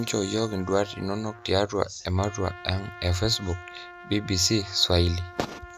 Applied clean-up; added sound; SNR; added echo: none; Trumpet; 18 dB; none.